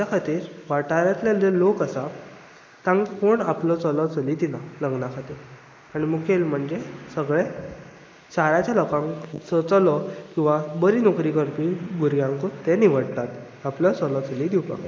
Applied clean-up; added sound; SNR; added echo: neural mask model Resemble Enhance denoiser.